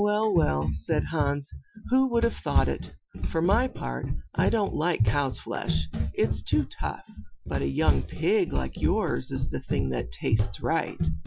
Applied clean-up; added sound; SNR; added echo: classical method Wiener filter.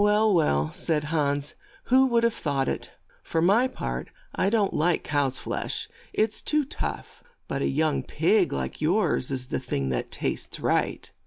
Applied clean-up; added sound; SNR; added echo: none; none; none; none.